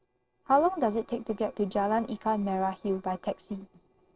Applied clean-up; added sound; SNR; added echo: neural separator model SepFormer DNS4.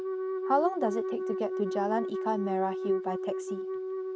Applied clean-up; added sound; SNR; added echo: neural mask model RNNoise.